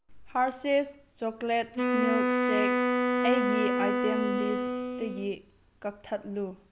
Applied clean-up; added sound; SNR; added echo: none; Wind instrument, woodwind instrument; -2 dB; none.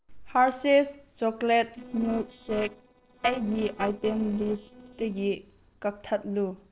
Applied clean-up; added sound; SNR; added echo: neural separator model SepFormer DNS4.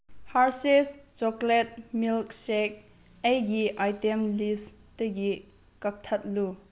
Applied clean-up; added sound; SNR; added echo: none; none; none; none.